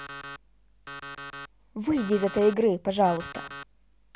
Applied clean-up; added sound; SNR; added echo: none; Alarm; 14 dB; none.